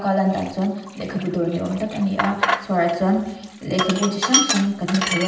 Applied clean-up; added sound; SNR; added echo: none; Sink (filling or washing); 4 dB; reverberation time 0.8 s.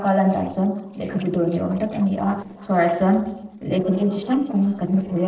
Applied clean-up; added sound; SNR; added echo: neural separator model SepFormer DNS4.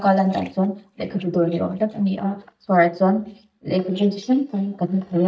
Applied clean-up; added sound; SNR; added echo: neural mask model DeepFilterNet 3.